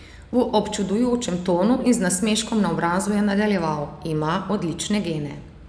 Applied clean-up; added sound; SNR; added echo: none; none; none; none.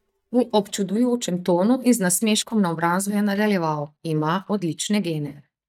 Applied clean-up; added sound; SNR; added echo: neural mask model DeepFilterNet 3.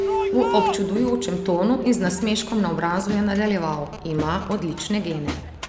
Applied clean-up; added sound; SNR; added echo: none; Keyboard (musical) + Crowd; 6 dB; none.